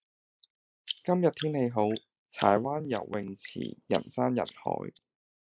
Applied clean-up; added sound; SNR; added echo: neural mask model Resemble Enhance denoiser.